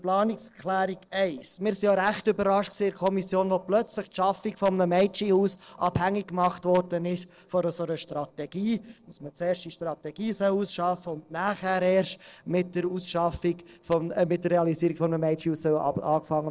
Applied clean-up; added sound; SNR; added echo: neural separator model SepFormer DNS4.